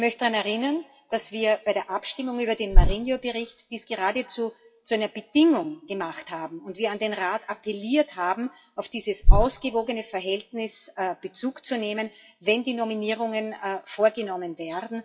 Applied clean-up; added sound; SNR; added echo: classical method WPE with log-MMSE.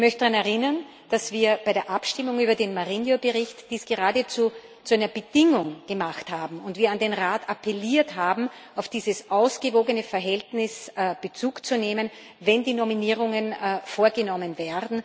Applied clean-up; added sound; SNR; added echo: none; none; none; none.